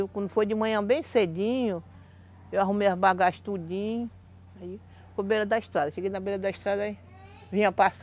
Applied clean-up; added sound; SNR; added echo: none; none; none; none.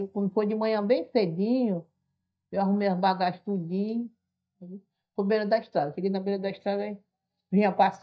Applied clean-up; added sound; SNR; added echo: neural mask model DeepFilterNet 3.